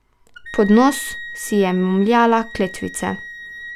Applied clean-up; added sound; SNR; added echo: none; Wind instrument, woodwind instrument; 15 dB; none.